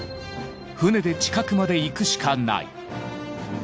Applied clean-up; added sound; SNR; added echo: none; none; none; none.